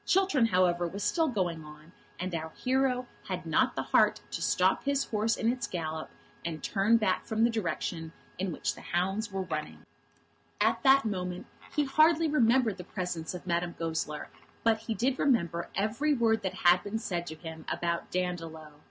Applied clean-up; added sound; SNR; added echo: none; none; none; none.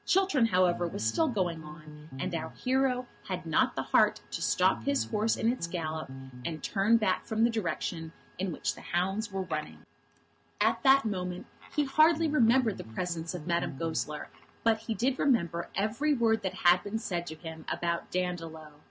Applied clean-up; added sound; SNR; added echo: none; Bass guitar; 12 dB; none.